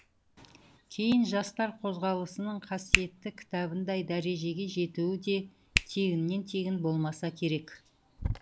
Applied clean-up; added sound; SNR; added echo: none; Hands; 6 dB; none.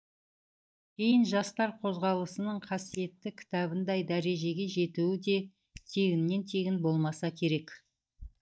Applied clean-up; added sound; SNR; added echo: neural mask model DeepFilterNet 3.